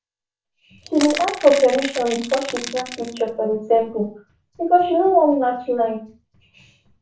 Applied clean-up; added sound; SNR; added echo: none; Crackle / Crushing; 11 dB; reverberation time 0.3 s.